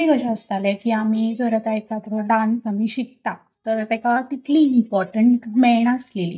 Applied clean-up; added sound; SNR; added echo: neural mask model DeepFilterNet 3.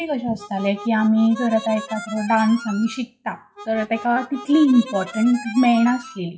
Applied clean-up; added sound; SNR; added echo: classical method WPE with log-MMSE.